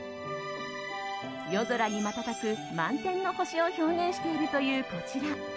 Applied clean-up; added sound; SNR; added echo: none; none; none; none.